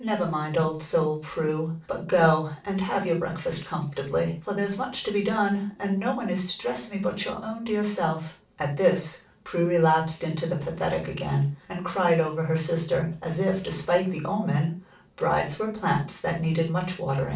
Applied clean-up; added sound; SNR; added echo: none; none; none; reverberation time 0.3 s.